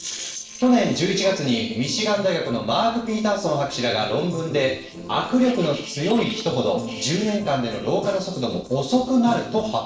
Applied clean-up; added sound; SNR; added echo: neural separator model SepFormer DNS4.